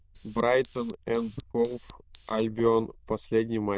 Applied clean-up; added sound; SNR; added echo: neural diffusion model UNIVERSE++.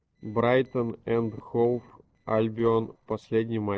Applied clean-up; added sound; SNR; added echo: neural separator model SepFormer DNS4.